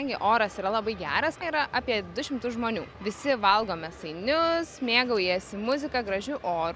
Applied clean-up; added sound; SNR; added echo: none; none; none; none.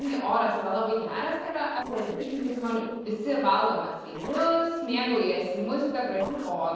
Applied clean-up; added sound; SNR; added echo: neural separator model SepFormer DNS4.